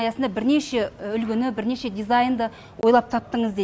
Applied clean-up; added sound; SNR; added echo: none; none; none; none.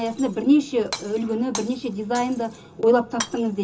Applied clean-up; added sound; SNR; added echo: none; Shatter; 15 dB; reverberation time 0.2 s.